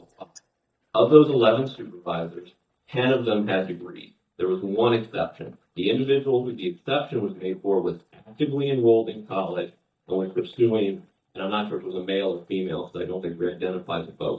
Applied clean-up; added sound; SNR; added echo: neural mask model DeepFilterNet 3.